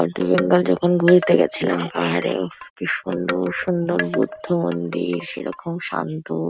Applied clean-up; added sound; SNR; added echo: none; Wind chime; 12 dB; none.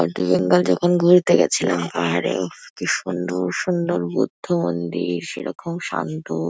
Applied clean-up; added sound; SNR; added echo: none; none; none; none.